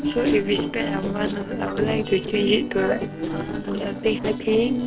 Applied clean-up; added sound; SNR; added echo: neural separator model SepFormer DNS4.